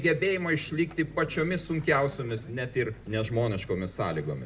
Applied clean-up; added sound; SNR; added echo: none; none; none; none.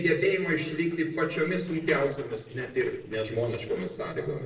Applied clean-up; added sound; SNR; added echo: neural separator model SepFormer DNS4.